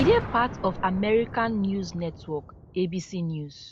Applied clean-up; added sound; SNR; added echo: none; Boom; 10 dB; none.